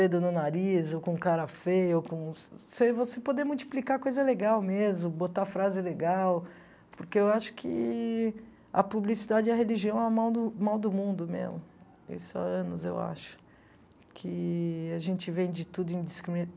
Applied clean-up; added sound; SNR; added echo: none; none; none; none.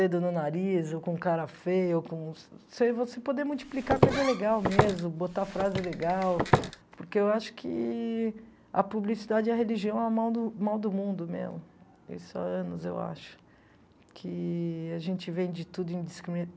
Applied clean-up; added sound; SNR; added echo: none; Walk, footsteps; -1 dB; none.